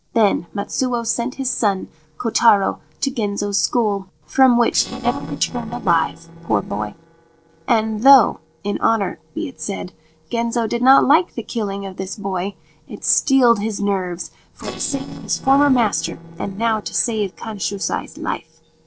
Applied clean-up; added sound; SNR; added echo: neural separator model SepFormer DNS4.